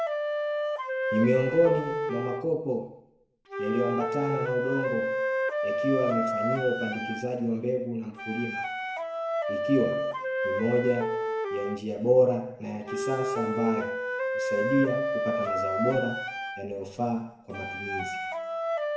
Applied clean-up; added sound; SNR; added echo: none; Wind instrument, woodwind instrument; 1 dB; reverberation time 0.8 s.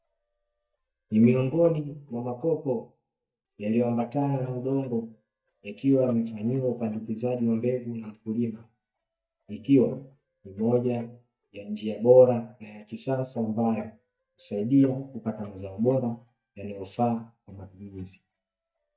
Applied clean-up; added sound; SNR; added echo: neural mask model DeepFilterNet 3.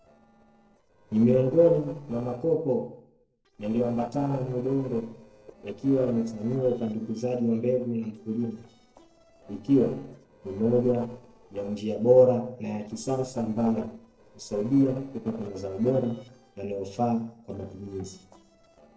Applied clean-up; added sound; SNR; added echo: neural separator model SepFormer DNS4.